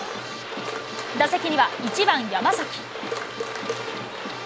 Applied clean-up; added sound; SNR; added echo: none; none; none; none.